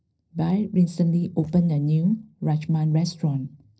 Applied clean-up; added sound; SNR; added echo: neural separator model SepFormer DNS4.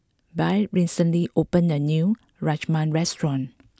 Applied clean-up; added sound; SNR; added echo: none; none; none; none.